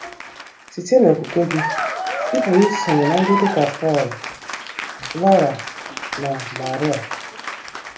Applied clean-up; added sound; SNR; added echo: none; Applause / Cheering; 6 dB; reverberation time 0.3 s.